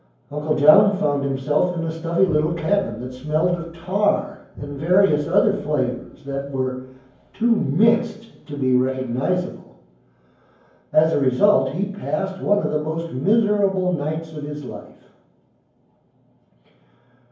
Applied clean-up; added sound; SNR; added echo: none; none; none; reverberation time 0.9 s.